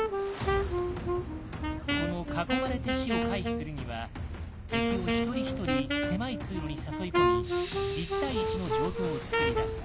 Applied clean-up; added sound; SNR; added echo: none; Wind instrument, woodwind instrument; -3 dB; none.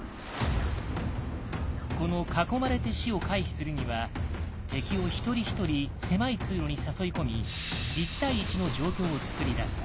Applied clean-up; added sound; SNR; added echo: none; none; none; none.